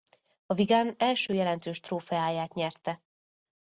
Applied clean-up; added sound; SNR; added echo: none; none; none; none.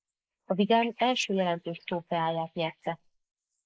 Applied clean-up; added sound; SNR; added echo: neural mask model Resemble Enhance denoiser.